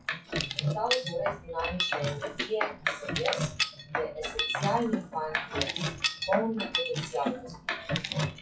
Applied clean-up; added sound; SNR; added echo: classical method WPE with log-MMSE.